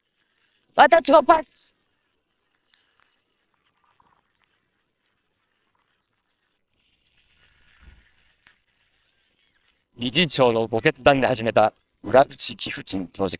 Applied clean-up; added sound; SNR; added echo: neural separator model SepFormer WHAMR!.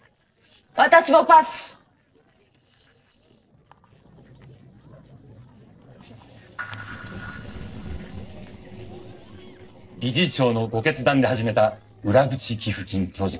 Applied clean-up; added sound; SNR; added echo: neural separator model SepFormer DNS4.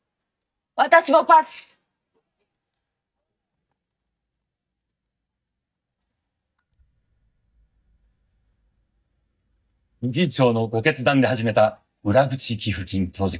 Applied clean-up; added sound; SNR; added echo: neural mask model DeepFilterNet 3.